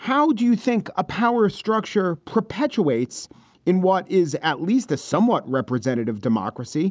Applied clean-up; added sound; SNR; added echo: none; none; none; none.